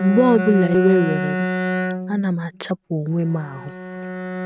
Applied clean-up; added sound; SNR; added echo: neural mask model RNNoise.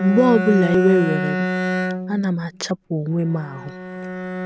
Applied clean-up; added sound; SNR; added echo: none; Bowed string instrument; 5 dB; none.